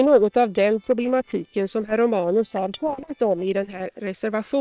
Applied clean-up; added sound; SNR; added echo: neural separator model SepFormer WHAM!.